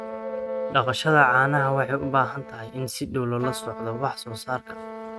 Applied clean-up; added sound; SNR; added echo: neural mask model RNNoise.